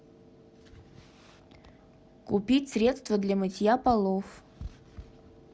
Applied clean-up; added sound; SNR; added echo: none; none; none; none.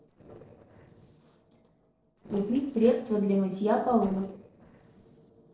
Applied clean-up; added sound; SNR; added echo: neural separator model SepFormer DNS4.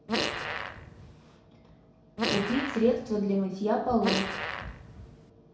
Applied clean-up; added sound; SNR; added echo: none; Fart; 3 dB; reverberation time 0.6 s.